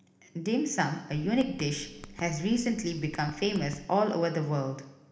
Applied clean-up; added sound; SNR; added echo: none; Typing; 18 dB; reverberation time 1.0 s.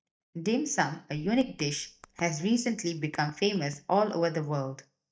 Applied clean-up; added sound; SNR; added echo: neural mask model DeepFilterNet 3.